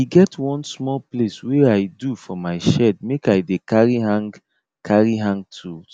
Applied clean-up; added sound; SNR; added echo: none; none; none; none.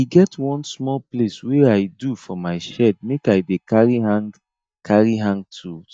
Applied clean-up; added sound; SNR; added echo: neural mask model DeepFilterNet 3.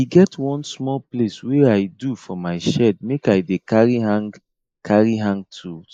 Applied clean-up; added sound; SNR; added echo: neural mask model Resemble Enhance denoiser.